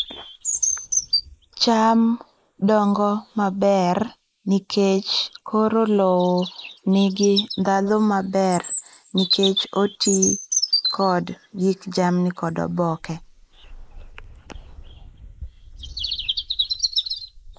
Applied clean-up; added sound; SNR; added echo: neural mask model Resemble Enhance denoiser.